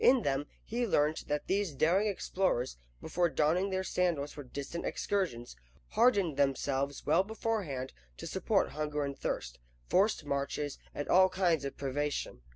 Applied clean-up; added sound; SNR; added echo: none; none; none; none.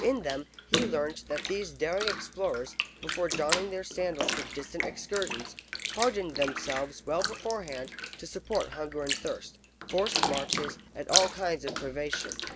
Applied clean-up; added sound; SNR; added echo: none; Bathtub (filling or washing); 2 dB; none.